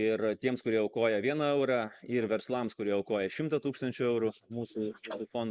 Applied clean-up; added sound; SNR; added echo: neural mask model Resemble Enhance denoiser.